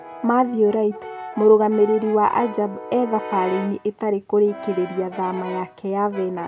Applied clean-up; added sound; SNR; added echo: none; Brass instrument; 14 dB; none.